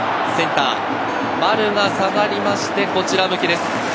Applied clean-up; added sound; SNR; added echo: none; Acoustic guitar; 19 dB; none.